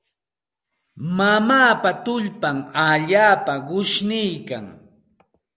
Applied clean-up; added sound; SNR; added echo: none; none; none; none.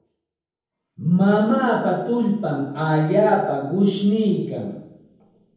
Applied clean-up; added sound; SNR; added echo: none; none; none; reverberation time 0.9 s.